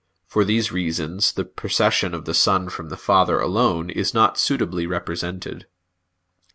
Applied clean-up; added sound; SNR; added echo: none; none; none; none.